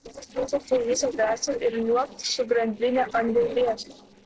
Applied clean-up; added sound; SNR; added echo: neural separator model SepFormer DNS4.